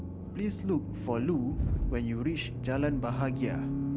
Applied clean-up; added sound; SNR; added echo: none; Accelerating, revving, vroom; 1 dB; none.